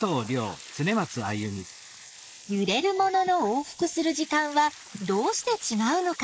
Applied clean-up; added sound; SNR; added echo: neural mask model Resemble Enhance denoiser.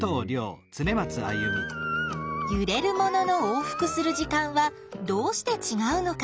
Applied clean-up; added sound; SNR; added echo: none; none; none; none.